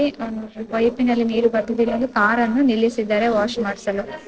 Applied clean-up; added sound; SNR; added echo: neural separator model SepFormer DNS4.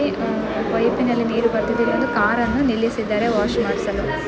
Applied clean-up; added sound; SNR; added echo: none; Wind instrument, woodwind instrument; 13 dB; none.